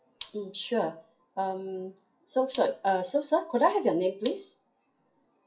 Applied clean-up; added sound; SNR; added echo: classical method WPE with log-MMSE.